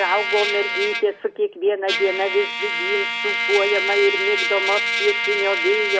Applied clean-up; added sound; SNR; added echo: none; Trumpet; 1 dB; none.